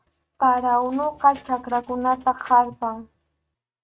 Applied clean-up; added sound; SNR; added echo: neural mask model RNNoise.